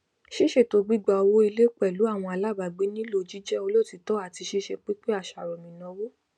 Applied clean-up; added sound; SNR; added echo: none; none; none; none.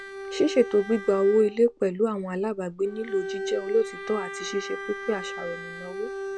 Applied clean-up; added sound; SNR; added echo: none; Bowed string instrument; 10 dB; none.